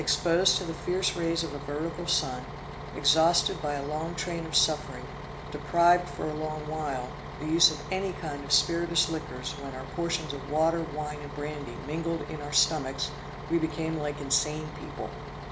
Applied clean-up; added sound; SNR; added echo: none; Bus; 9 dB; none.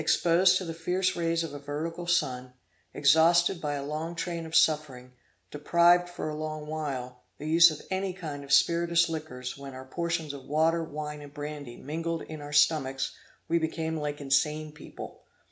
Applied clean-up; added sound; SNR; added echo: none; none; none; none.